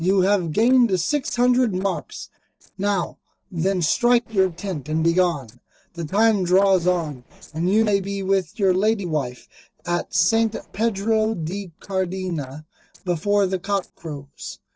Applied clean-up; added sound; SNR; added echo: neural separator model SepFormer DNS4.